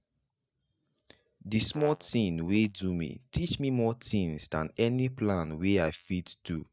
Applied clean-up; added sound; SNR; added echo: neural mask model DeepFilterNet 3.